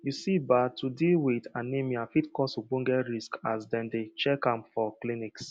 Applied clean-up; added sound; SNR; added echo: none; none; none; none.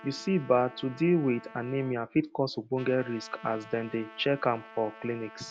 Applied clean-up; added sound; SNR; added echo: none; Trumpet; 20 dB; none.